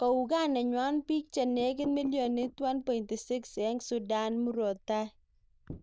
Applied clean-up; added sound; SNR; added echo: neural diffusion model UNIVERSE++.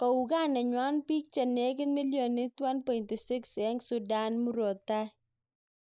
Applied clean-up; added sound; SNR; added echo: neural mask model Resemble Enhance denoiser.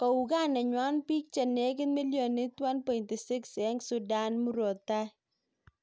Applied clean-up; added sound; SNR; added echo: none; none; none; none.